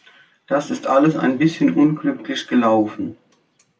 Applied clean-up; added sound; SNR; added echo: none; none; none; none.